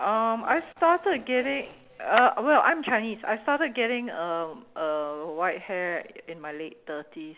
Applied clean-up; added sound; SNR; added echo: none; Clapping; 11 dB; none.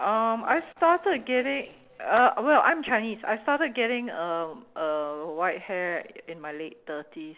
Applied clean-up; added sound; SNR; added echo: neural separator model SepFormer DNS4.